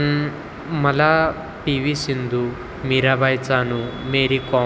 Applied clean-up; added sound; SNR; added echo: none; none; none; none.